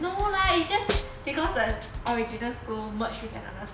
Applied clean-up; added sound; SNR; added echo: none; Drum kit + Snare drum; 5 dB; none.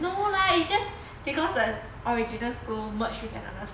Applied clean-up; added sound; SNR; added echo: none; none; none; none.